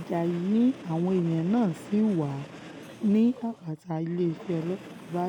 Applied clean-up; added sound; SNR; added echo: none; Train; 17 dB; none.